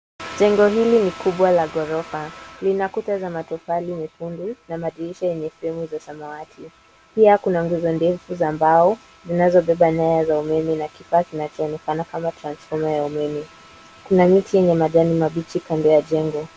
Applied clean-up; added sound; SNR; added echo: none; none; none; none.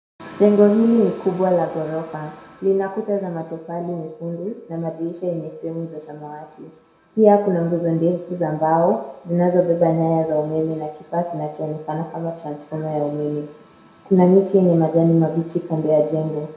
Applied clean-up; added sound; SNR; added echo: none; none; none; reverberation time 0.6 s.